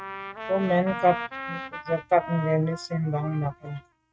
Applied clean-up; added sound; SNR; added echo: neural mask model RNNoise.